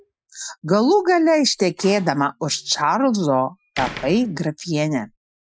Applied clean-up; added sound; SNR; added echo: classical method Wiener filter.